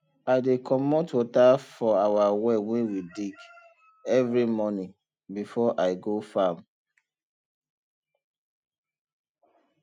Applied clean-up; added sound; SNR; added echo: none; none; none; none.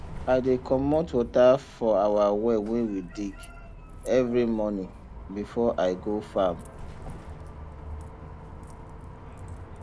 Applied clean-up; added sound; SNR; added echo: none; Bus; 14 dB; none.